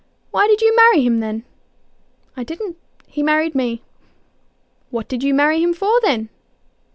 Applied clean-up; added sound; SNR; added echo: none; none; none; none.